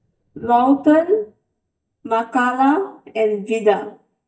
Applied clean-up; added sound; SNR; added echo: neural mask model DeepFilterNet 3.